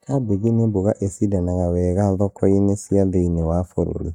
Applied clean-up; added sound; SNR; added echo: neural mask model DeepFilterNet 3.